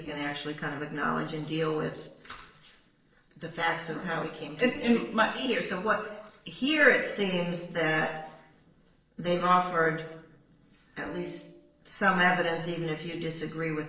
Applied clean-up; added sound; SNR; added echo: neural separator model SepFormer DNS4.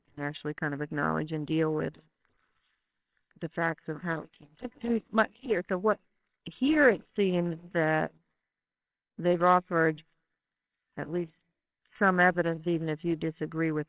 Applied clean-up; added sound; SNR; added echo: neural separator model SepFormer WHAMR!.